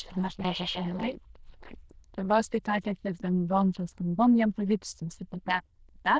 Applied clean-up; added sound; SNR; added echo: neural diffusion model UNIVERSE++.